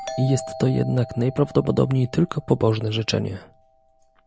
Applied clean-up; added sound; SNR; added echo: none; Doorbell; 16 dB; none.